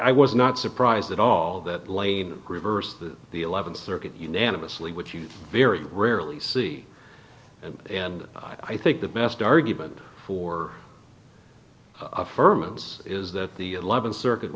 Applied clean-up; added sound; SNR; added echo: none; none; none; none.